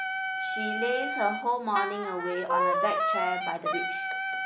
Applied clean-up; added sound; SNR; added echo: none; Wind instrument, woodwind instrument; -2 dB; none.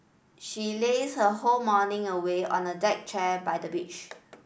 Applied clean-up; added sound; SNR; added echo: none; none; none; none.